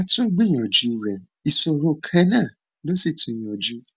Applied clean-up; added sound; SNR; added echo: none; none; none; none.